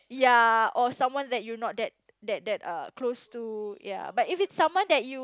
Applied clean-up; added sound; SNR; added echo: none; none; none; none.